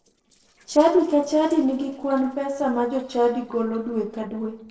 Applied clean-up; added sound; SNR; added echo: neural separator model SepFormer DNS4.